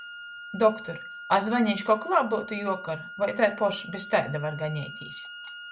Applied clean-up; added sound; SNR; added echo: none; Wind instrument, woodwind instrument; 13 dB; none.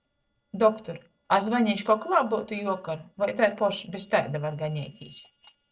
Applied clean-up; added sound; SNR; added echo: neural separator model SepFormer DNS4.